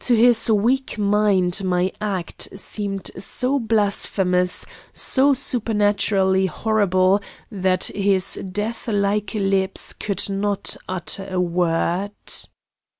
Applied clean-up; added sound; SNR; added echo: none; none; none; none.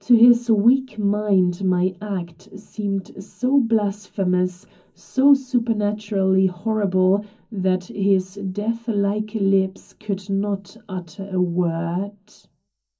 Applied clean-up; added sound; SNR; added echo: none; none; none; reverberation time 0.4 s.